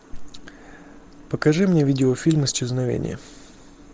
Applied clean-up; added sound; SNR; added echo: none; none; none; none.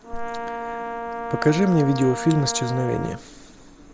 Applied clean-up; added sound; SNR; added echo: none; Brass instrument; 7 dB; none.